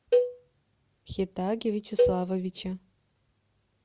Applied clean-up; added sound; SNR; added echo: none; Cowbell; -3 dB; none.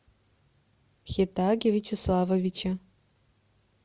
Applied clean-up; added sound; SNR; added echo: none; none; none; none.